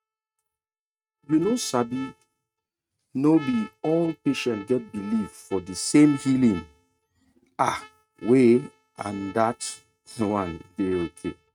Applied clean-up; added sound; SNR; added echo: neural mask model RNNoise.